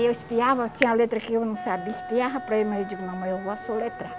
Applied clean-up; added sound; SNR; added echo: none; Wind instrument, woodwind instrument + Finger snapping; 11 dB; none.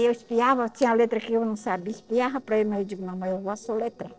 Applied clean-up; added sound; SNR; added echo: neural separator model SepFormer DNS4.